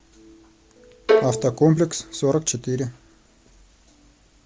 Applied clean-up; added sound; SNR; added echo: none; Bowed string instrument; -1 dB; none.